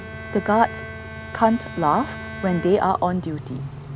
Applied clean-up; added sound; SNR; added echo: none; Idling / Accelerating, revving, vroom / Car + Bowed string instrument; 11 dB; none.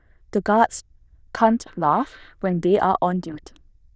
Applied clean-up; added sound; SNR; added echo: neural diffusion model UNIVERSE++.